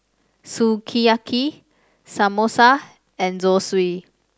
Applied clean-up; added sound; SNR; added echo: none; none; none; none.